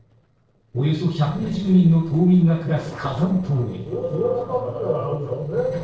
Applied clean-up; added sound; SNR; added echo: neural separator model SepFormer DNS4.